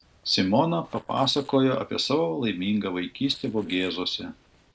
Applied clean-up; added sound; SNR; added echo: neural separator model SepFormer DNS4.